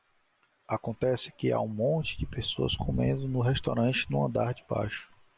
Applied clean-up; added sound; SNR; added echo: none; none; none; none.